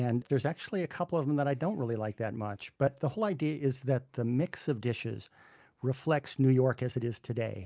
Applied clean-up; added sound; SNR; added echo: none; none; none; none.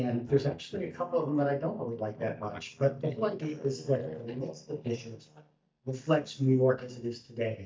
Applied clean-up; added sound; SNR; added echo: neural mask model DeepFilterNet 3.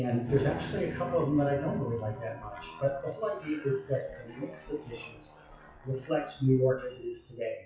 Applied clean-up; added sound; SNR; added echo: classical method WPE with log-MMSE.